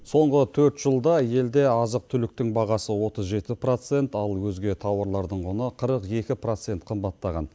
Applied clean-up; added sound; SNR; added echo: none; none; none; none.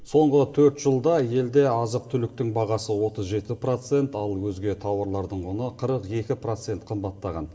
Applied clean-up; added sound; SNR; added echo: none; none; none; reverberation time 2.6 s.